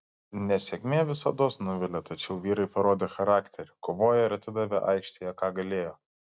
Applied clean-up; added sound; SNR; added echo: none; none; none; none.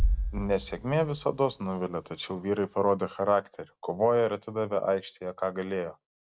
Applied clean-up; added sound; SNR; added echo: none; Bass drum; 7 dB; none.